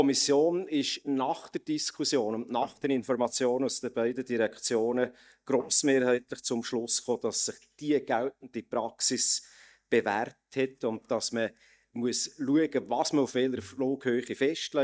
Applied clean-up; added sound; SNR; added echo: neural mask model DeepFilterNet 3.